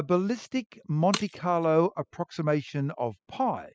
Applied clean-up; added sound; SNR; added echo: classical method spectral subtraction.